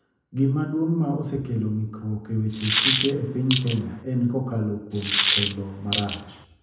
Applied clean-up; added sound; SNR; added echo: none; Coin (dropping); 0 dB; reverberation time 0.7 s.